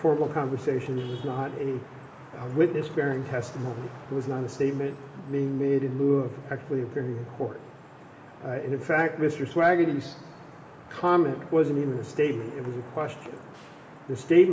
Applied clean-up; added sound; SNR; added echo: none; Traffic noise, roadway noise / Vehicle horn, car horn, honking; 19 dB; reverberation time 1.6 s.